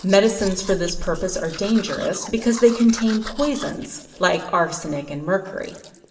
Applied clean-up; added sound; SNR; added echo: none; Domestic sounds, home sounds; 17 dB; reverberation time 1.0 s.